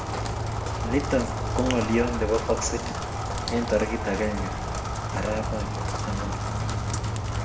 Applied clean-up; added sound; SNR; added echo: none; Rain; -1 dB; reverberation time 0.8 s.